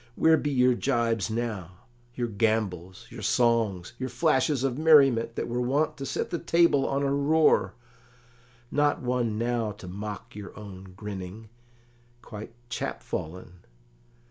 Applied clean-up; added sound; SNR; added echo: none; none; none; none.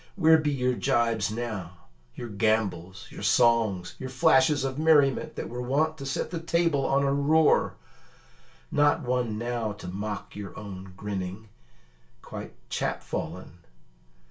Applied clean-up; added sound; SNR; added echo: none; none; none; reverberation time 0.2 s.